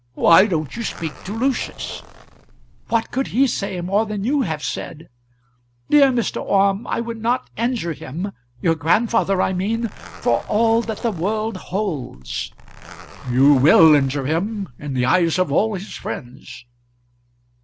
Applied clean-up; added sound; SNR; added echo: none; Zipper (clothing); 19 dB; none.